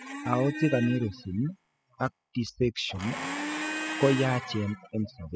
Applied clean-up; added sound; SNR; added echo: classical method spectral subtraction.